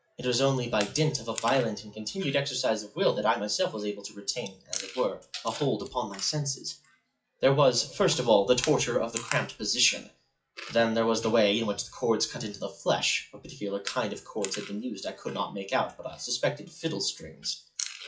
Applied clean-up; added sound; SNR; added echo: classical method WPE with log-MMSE.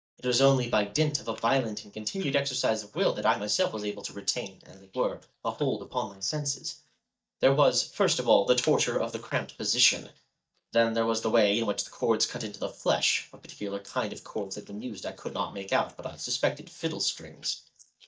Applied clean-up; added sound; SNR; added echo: neural mask model DeepFilterNet 3.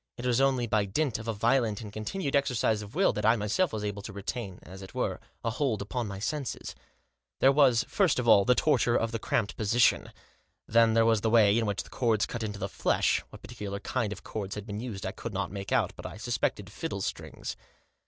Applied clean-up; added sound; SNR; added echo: none; none; none; none.